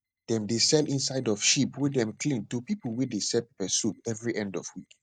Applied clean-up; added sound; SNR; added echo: neural mask model DeepFilterNet 3.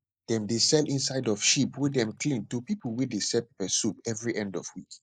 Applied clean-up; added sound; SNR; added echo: neural mask model Resemble Enhance denoiser.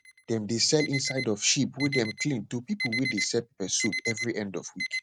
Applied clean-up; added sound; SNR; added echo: neural mask model RNNoise.